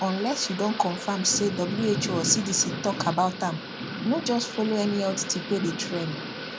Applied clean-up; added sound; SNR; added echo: none; Thunder / Rain; 7 dB; none.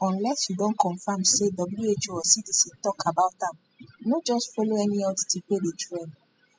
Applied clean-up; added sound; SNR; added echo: classical method spectral subtraction.